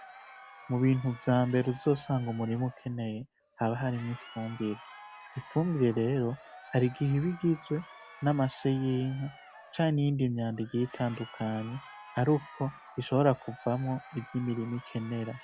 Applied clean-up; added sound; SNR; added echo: none; Crowd; 20 dB; none.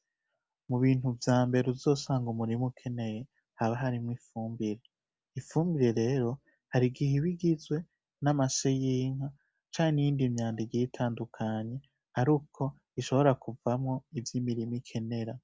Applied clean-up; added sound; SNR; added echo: none; none; none; none.